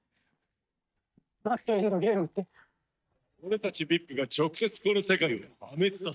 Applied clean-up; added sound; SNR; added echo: neural mask model DeepFilterNet 3.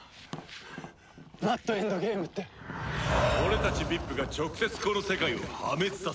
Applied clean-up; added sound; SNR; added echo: none; Tap; 17 dB; none.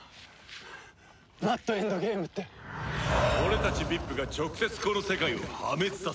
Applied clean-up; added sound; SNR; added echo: none; none; none; none.